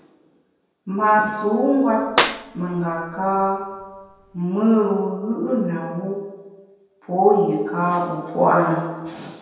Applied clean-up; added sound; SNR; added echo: none; Clapping; 7 dB; reverberation time 1.1 s.